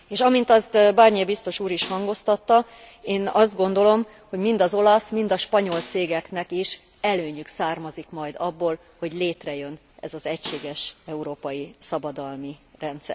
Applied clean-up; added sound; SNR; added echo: none; Snare drum; 18 dB; none.